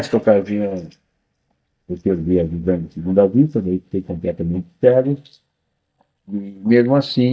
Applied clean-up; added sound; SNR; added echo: neural mask model DeepFilterNet 3.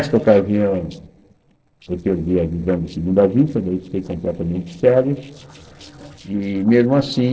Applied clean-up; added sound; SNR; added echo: neural separator model SepFormer DNS4.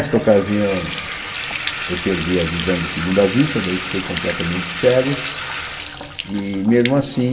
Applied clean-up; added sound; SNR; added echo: none; Bathtub (filling or washing) / Water tap, faucet; 6 dB; reverberation time 2.0 s.